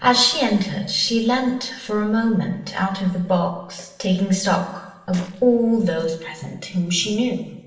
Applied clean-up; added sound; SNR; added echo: none; Fart; 19 dB; reverberation time 0.9 s.